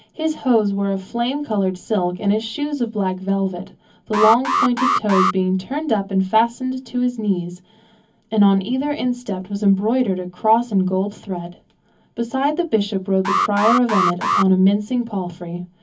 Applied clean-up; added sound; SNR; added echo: none; Alarm; 1 dB; reverberation time 0.3 s.